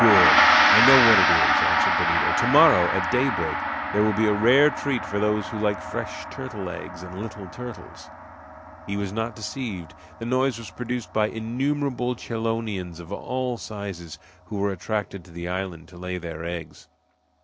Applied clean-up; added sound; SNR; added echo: none; Gong; 0 dB; none.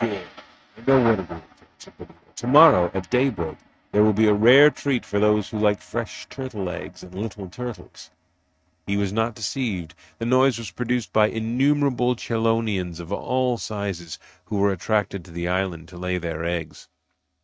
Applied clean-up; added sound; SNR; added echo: neural mask model RNNoise.